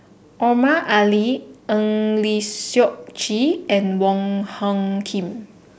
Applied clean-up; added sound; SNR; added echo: none; none; none; none.